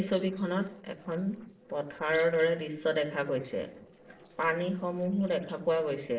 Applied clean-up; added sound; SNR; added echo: neural separator model SepFormer DNS4.